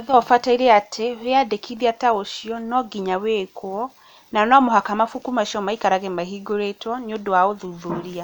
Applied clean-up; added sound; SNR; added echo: none; none; none; none.